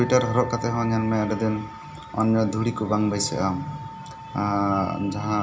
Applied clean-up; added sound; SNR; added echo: none; Wind instrument, woodwind instrument; 15 dB; reverberation time 0.4 s.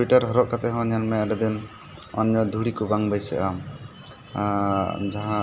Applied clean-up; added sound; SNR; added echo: none; none; none; none.